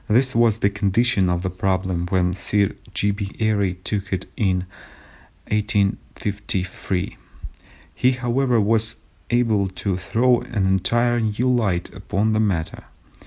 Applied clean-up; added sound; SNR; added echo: none; none; none; none.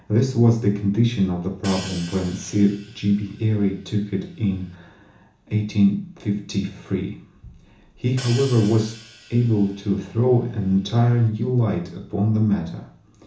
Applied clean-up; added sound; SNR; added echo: none; Hi-hat; 19 dB; reverberation time 0.8 s.